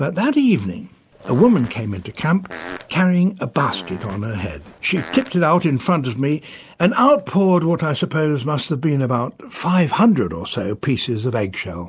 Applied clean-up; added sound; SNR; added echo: none; Fart; 17 dB; none.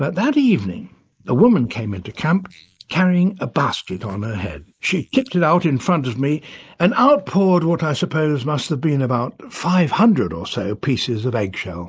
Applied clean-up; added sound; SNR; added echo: neural mask model Resemble Enhance denoiser.